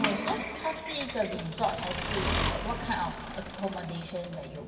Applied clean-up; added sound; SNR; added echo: none; Accelerating, revving, vroom / Mechanisms; 1 dB; reverberation time 1.9 s.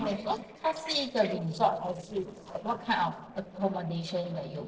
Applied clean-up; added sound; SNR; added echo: neural separator model SepFormer DNS4.